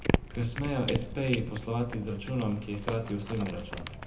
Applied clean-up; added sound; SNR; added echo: none; Cat; 3 dB; reverberation time 0.3 s.